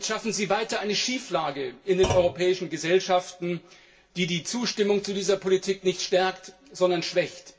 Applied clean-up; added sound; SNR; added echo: none; Thump, thud; 10 dB; reverberation time 0.2 s.